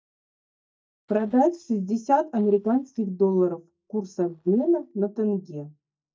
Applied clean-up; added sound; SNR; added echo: neural mask model DeepFilterNet 3.